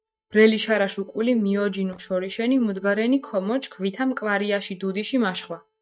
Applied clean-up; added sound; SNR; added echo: neural mask model DeepFilterNet 3.